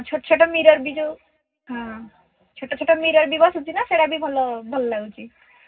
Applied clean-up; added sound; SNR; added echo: none; none; none; reverberation time 0.4 s.